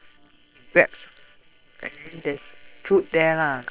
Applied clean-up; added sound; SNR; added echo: neural separator model SepFormer WHAM!.